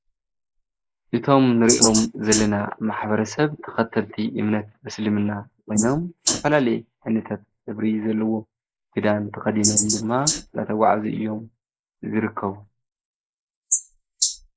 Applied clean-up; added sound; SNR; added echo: neural mask model Resemble Enhance denoiser.